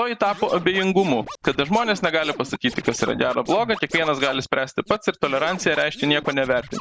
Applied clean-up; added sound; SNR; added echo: none; Scratching (performance technique); 15 dB; none.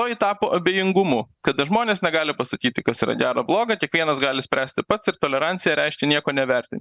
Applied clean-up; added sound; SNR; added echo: none; none; none; none.